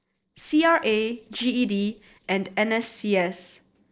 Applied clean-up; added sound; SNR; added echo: neural separator model SepFormer DNS4.